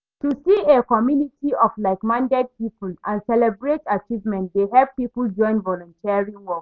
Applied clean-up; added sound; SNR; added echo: none; none; none; none.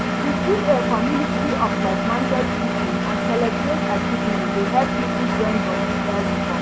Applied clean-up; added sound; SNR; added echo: none; Engine; -4 dB; none.